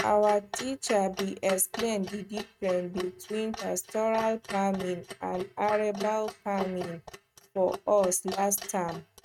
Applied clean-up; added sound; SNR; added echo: neural mask model RNNoise.